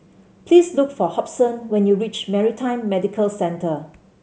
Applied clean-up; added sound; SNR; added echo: none; none; none; none.